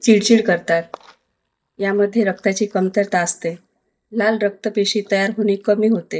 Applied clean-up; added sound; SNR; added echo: neural mask model DeepFilterNet 3.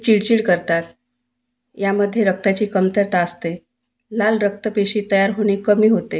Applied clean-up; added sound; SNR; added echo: none; none; none; none.